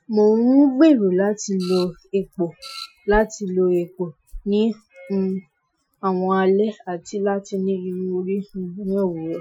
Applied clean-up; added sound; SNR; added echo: classical method Wiener filter.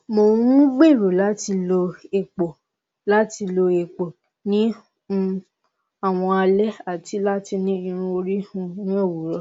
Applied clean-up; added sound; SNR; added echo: none; none; none; none.